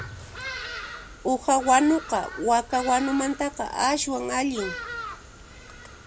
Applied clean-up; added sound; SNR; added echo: none; Bird vocalization, bird call, bird song; 13 dB; none.